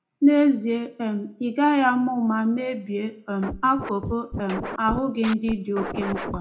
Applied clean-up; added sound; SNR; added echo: none; Scratching (performance technique); 9 dB; reverberation time 0.3 s.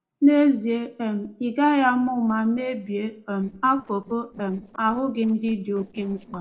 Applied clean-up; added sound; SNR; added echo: neural separator model SepFormer DNS4.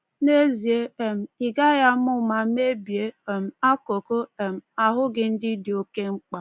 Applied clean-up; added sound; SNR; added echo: none; none; none; none.